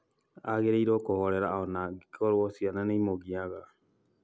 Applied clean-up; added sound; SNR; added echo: none; none; none; none.